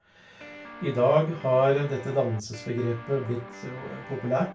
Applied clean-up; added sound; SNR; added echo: none; Guitar; 16 dB; reverberation time 0.2 s.